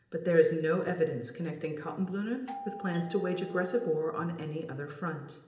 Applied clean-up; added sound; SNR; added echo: none; Doorbell; 15 dB; reverberation time 0.8 s.